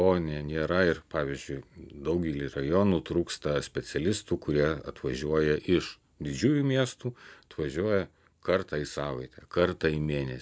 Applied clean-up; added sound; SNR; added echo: none; none; none; none.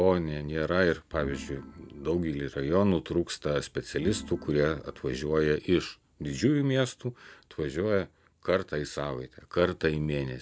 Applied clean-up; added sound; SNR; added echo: none; Organ; 15 dB; none.